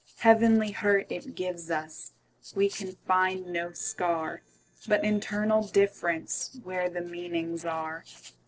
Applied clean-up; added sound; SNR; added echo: neural separator model SepFormer DNS4.